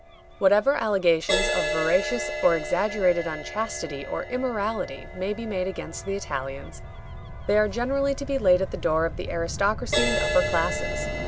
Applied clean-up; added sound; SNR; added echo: none; Crash cymbal + Gull, seagull / Waves, surf / Siren; 5 dB; none.